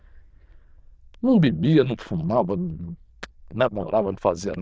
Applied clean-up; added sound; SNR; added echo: neural diffusion model UNIVERSE++.